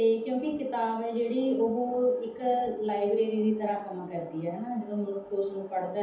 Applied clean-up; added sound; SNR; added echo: none; none; none; reverberation time 0.6 s.